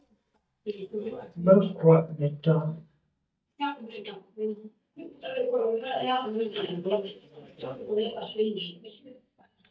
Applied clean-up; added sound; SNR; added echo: neural mask model DeepFilterNet 3.